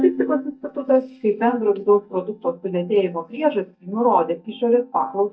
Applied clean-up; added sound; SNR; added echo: neural mask model DeepFilterNet 3.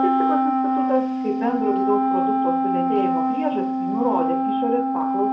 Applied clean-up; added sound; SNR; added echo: none; Wind instrument, woodwind instrument; -5 dB; reverberation time 0.6 s.